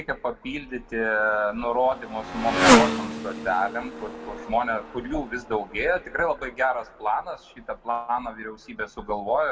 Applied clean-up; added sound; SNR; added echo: none; Motorcycle; 1 dB; reverberation time 1.4 s.